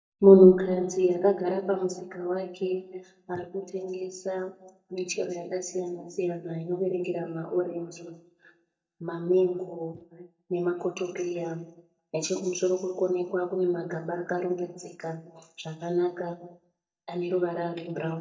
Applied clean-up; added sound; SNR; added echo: neural mask model DeepFilterNet 3.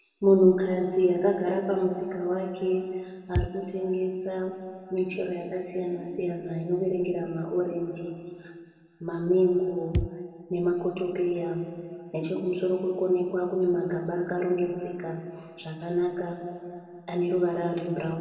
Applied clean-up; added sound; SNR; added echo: none; Bass drum; 2 dB; reverberation time 2.3 s.